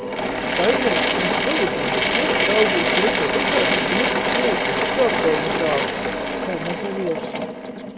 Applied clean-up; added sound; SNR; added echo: none; Drill / Mechanisms; -4 dB; none.